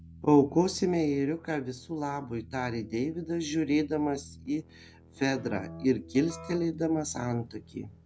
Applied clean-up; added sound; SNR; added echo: none; Keyboard (musical); 18 dB; none.